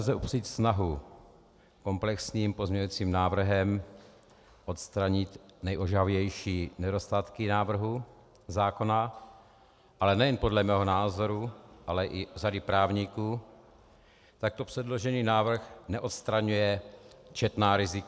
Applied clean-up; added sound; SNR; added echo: none; none; none; none.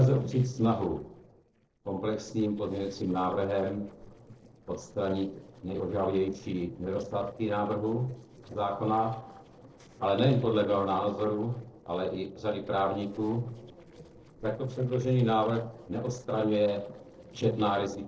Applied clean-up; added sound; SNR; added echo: neural separator model SepFormer DNS4.